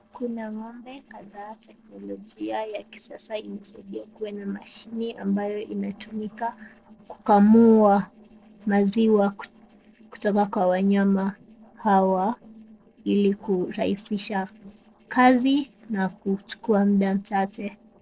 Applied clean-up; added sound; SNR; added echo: neural separator model SepFormer DNS4.